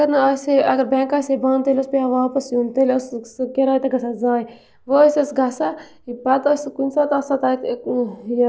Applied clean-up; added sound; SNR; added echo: none; none; none; none.